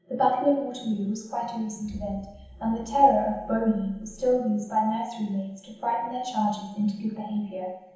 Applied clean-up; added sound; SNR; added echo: none; Explosion; 20 dB; reverberation time 1.0 s.